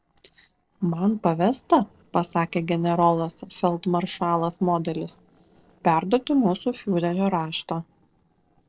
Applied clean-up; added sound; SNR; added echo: neural separator model SepFormer DNS4.